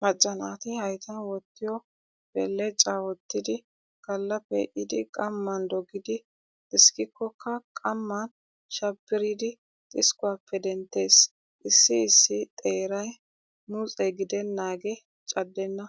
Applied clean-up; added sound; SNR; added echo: none; none; none; none.